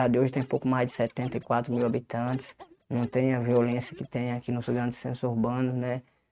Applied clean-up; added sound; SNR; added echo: neural mask model RNNoise.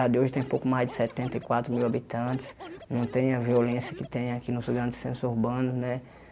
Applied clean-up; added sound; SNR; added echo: none; Scratching (performance technique); 16 dB; none.